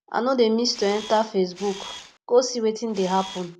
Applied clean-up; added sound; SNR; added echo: none; Camera; 16 dB; none.